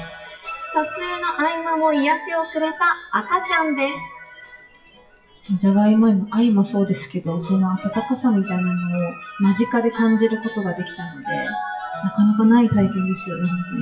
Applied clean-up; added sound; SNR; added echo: classical method WPE with log-MMSE.